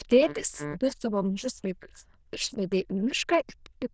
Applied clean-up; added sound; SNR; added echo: neural diffusion model UNIVERSE++.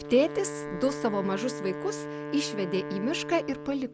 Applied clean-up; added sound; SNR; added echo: none; Wind instrument, woodwind instrument; 8 dB; none.